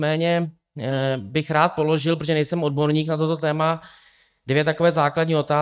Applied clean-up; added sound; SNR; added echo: neural mask model DeepFilterNet 3.